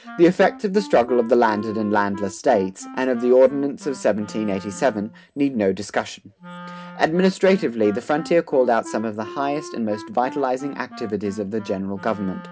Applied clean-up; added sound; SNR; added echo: none; Wind instrument, woodwind instrument; 17 dB; reverberation time 0.3 s.